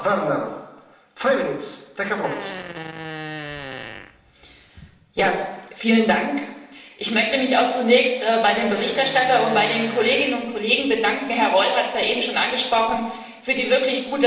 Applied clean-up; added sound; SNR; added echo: none; Fart; 13 dB; reverberation time 0.8 s.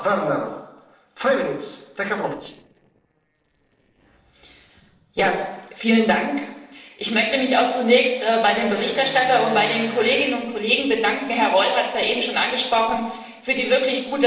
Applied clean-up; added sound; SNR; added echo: neural separator model SepFormer DNS4.